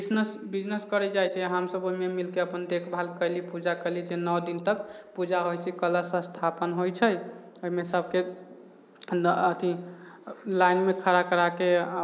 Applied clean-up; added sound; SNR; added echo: neural mask model Resemble Enhance denoiser.